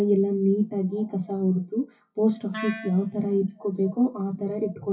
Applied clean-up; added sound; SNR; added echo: classical method WPE with log-MMSE.